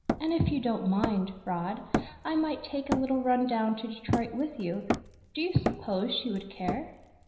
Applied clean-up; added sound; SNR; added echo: none; Hammer; 6 dB; reverberation time 0.9 s.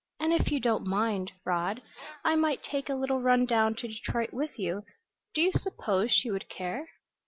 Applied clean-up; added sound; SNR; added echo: none; none; none; none.